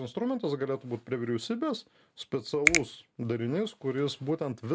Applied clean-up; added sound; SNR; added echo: none; Finger snapping; -1 dB; none.